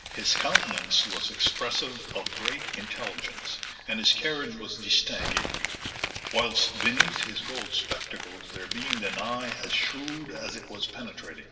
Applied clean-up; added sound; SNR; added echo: none; Crumpling, crinkling; 3 dB; reverberation time 2.1 s.